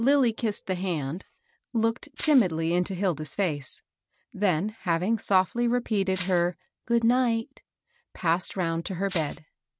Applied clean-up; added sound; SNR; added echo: none; Rattle (instrument); -2 dB; none.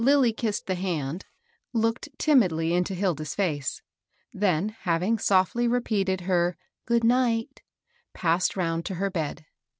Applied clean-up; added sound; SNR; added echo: none; none; none; none.